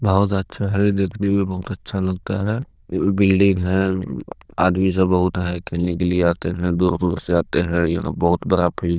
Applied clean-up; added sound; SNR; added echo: neural diffusion model UNIVERSE++.